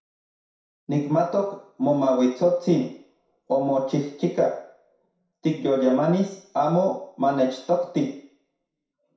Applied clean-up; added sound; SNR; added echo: none; none; none; reverberation time 0.6 s.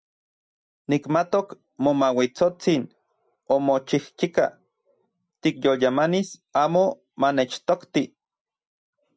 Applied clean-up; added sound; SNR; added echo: none; none; none; none.